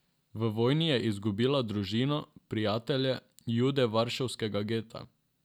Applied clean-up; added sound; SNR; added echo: none; none; none; none.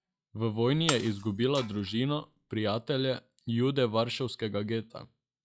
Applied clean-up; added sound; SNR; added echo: classical method log-MMSE.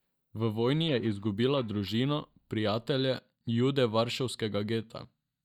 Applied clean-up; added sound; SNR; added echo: neural mask model DeepFilterNet 3.